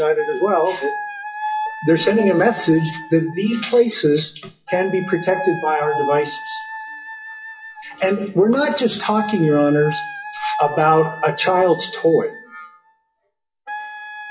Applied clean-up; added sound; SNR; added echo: classical method WPE with log-MMSE.